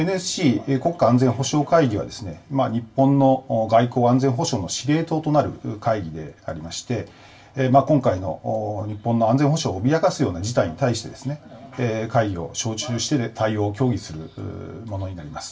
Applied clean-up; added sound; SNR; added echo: none; none; none; reverberation time 0.2 s.